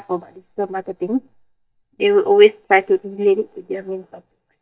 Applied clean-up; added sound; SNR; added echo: neural mask model DeepFilterNet 3.